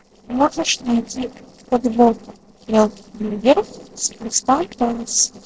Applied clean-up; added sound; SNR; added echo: neural separator model SepFormer DNS4.